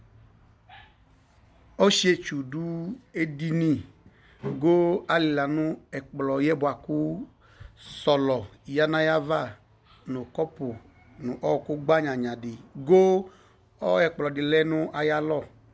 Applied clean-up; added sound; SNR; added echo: none; none; none; none.